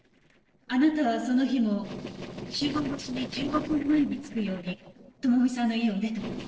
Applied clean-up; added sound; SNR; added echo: neural separator model SepFormer DNS4.